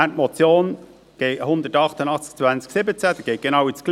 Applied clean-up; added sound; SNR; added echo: none; none; none; none.